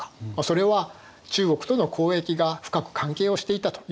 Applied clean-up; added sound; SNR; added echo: none; none; none; none.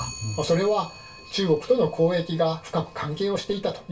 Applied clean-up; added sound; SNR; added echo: none; Clock; 18 dB; reverberation time 0.2 s.